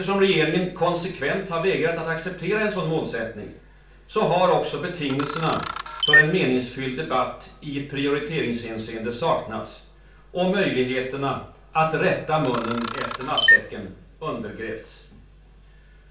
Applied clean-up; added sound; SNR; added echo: none; Camera; -2 dB; reverberation time 0.4 s.